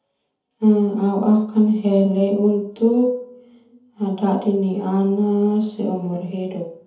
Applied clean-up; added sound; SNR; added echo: none; none; none; reverberation time 0.6 s.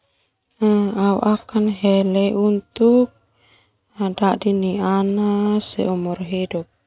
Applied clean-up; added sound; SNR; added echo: none; none; none; none.